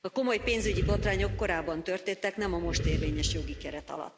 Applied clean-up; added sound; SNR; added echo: none; Animal; 1 dB; none.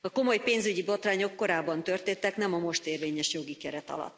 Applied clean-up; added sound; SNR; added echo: none; none; none; none.